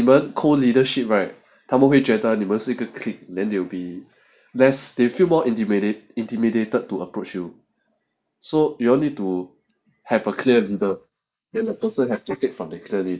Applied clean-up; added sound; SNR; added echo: neural mask model Resemble Enhance denoiser.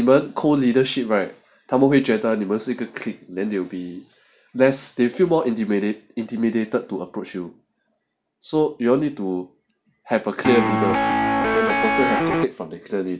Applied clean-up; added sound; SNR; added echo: none; Guitar; -2 dB; none.